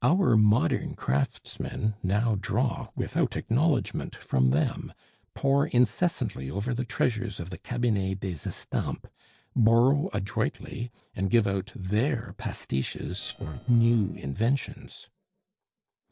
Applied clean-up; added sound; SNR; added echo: neural separator model SepFormer DNS4.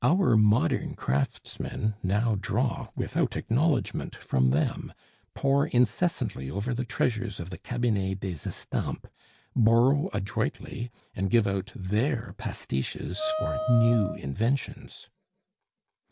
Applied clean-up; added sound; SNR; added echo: none; Wind instrument, woodwind instrument; 5 dB; none.